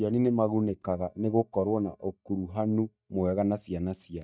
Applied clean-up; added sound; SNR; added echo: neural mask model DeepFilterNet 3.